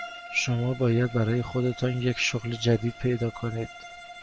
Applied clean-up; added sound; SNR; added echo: none; Bowed string instrument; 17 dB; none.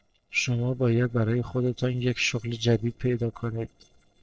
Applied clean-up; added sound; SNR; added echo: neural separator model SepFormer DNS4.